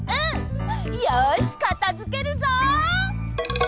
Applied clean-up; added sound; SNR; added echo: none; Bass guitar; 5 dB; none.